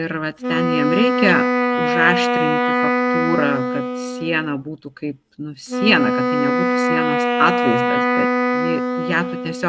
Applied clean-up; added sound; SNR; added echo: none; Wind instrument, woodwind instrument; -3 dB; none.